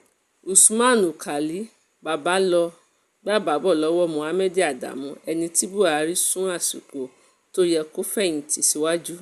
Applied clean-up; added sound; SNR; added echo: none; none; none; none.